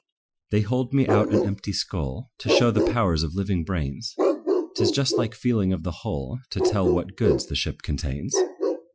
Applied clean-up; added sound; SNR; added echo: classical method Wiener filter.